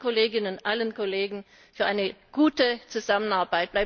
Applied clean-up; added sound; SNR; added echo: none; none; none; none.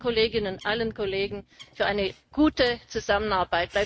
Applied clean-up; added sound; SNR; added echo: neural mask model RNNoise.